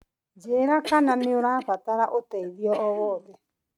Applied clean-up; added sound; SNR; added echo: neural mask model RNNoise.